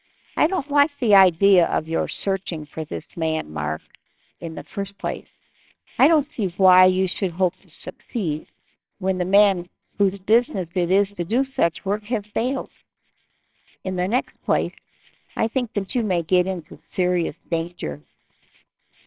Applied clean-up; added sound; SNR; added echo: neural separator model SepFormer WHAMR!.